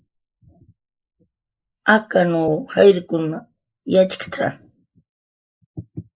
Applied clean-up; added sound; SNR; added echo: neural mask model Resemble Enhance denoiser.